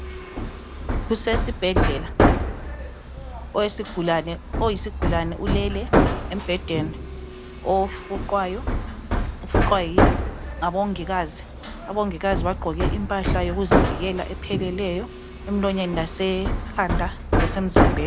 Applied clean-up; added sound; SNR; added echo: none; Hammer; -3 dB; none.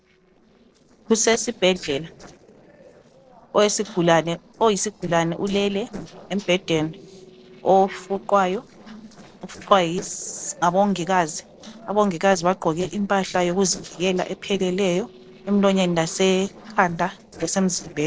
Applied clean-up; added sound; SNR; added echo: neural separator model SepFormer DNS4.